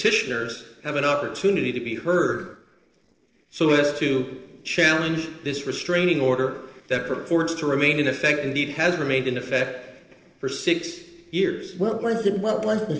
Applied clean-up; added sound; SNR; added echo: neural separator model SepFormer DNS4.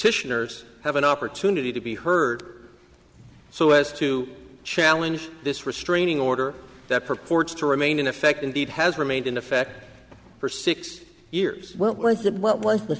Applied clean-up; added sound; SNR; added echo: none; none; none; none.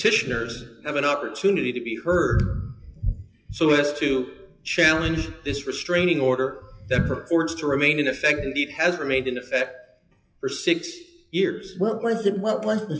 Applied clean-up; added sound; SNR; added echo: classical method WPE with log-MMSE.